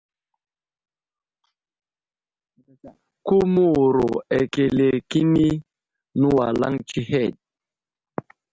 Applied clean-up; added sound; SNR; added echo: none; none; none; none.